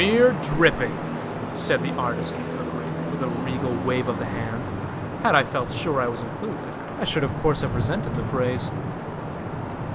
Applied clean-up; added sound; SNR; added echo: none; Traffic noise, roadway noise / Vehicle horn, car horn, honking; 3 dB; none.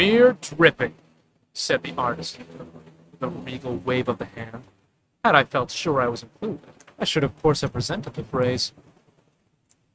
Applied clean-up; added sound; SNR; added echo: neural mask model RNNoise.